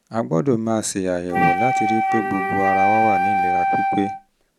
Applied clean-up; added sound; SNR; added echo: none; Wind instrument, woodwind instrument; -3 dB; none.